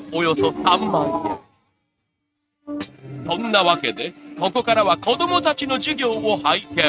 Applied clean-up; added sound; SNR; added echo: neural mask model RNNoise.